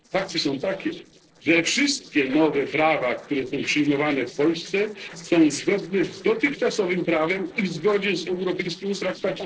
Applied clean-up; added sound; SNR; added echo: neural separator model SepFormer DNS4.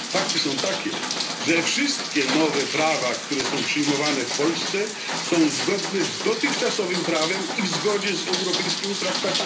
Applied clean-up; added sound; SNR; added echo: none; Rain; 3 dB; reverberation time 0.3 s.